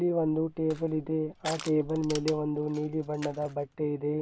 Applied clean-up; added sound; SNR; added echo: none; Crushing; 16 dB; none.